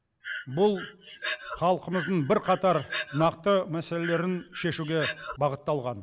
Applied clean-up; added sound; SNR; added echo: none; Breathing; 10 dB; none.